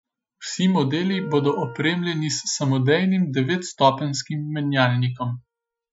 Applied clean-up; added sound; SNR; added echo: classical method Wiener filter.